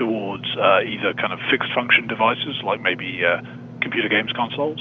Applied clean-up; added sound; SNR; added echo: none; Engine / Mechanisms; 15 dB; none.